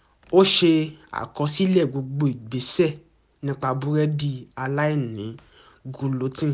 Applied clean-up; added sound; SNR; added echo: none; none; none; none.